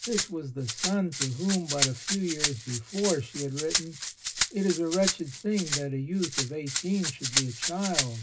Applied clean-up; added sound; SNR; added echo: none; Rattle (instrument); 2 dB; reverberation time 0.4 s.